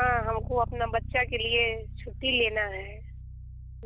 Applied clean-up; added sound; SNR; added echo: none; Bass guitar; 8 dB; none.